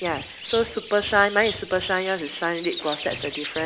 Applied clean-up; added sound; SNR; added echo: none; Bird; 11 dB; none.